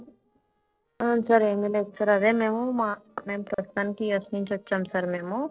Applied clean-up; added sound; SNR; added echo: neural separator model SepFormer DNS4.